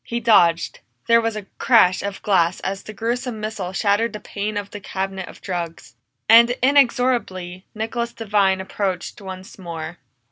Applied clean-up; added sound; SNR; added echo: none; none; none; none.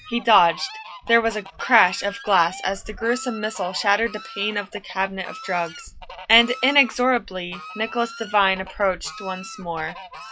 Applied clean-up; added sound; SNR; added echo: classical method log-MMSE.